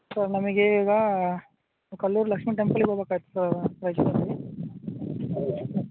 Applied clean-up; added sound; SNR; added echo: none; none; none; none.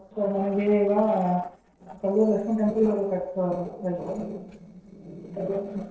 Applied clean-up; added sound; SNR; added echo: neural separator model SepFormer DNS4.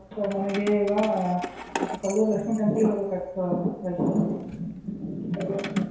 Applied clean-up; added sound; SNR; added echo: none; Keys jangling; 13 dB; reverberation time 0.7 s.